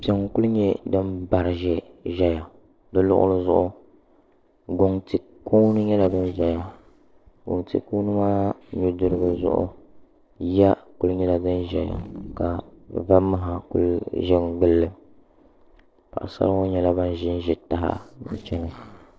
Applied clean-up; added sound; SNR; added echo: neural separator model SepFormer DNS4.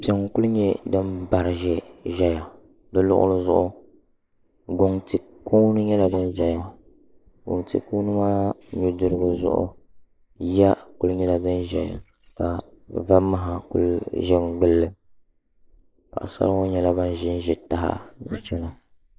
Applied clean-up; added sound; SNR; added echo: neural mask model Resemble Enhance denoiser.